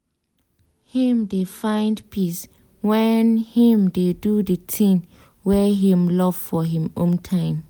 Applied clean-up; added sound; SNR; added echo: none; none; none; none.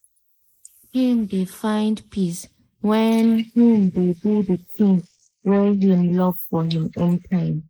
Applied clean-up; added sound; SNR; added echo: neural mask model Resemble Enhance denoiser.